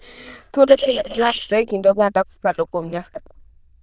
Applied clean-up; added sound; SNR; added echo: neural diffusion model UNIVERSE++.